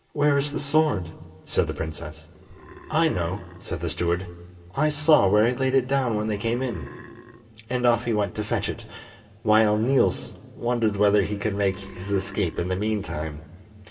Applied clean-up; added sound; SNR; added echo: none; Burping, eructation; 18 dB; reverberation time 2.9 s.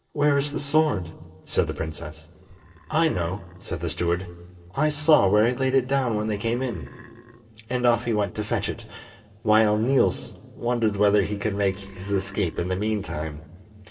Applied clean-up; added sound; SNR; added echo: neural separator model SepFormer DNS4.